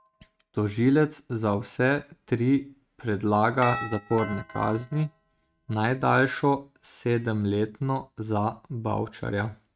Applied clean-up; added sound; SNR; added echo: neural mask model RNNoise.